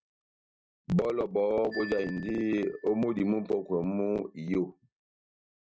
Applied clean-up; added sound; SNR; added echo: neural mask model RNNoise.